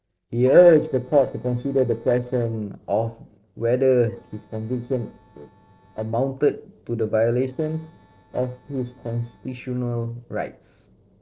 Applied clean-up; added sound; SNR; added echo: neural separator model SepFormer DNS4.